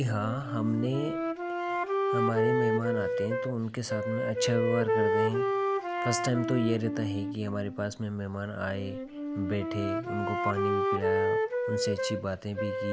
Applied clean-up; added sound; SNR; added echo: none; Wind instrument, woodwind instrument; -2 dB; none.